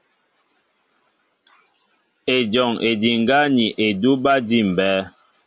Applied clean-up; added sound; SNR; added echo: none; none; none; none.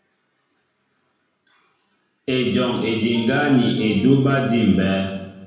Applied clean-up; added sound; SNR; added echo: none; Wind instrument, woodwind instrument; 19 dB; reverberation time 1.0 s.